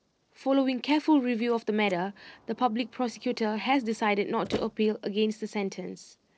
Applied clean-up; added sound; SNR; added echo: neural separator model SepFormer DNS4.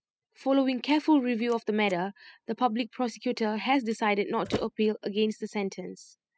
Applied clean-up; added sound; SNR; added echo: classical method spectral subtraction.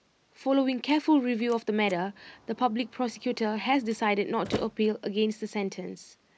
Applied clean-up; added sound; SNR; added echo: none; Slam; 19 dB; none.